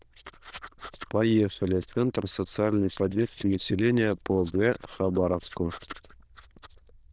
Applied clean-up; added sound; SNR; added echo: neural diffusion model UNIVERSE++.